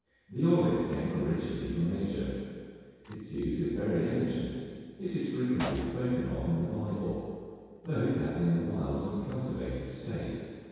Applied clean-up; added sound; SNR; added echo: none; Gunshot, gunfire; 19 dB; reverberation time 2.0 s.